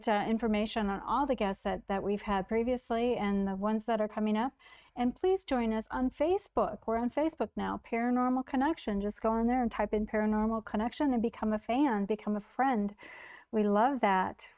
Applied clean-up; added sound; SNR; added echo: neural mask model RNNoise.